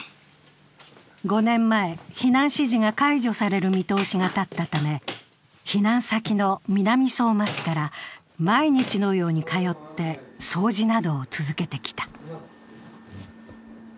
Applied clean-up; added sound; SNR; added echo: none; none; none; none.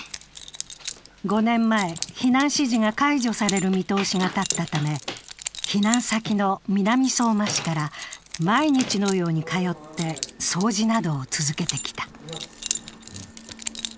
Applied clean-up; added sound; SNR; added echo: none; Keys jangling; 12 dB; none.